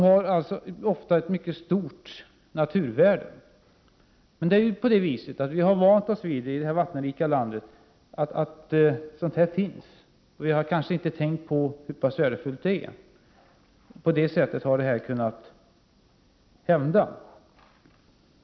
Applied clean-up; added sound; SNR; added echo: none; none; none; none.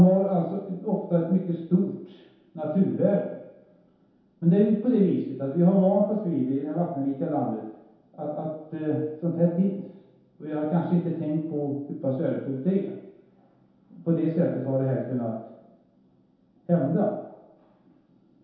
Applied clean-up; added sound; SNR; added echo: none; none; none; reverberation time 0.8 s.